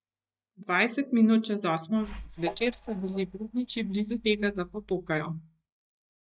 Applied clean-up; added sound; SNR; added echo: neural mask model DeepFilterNet 3.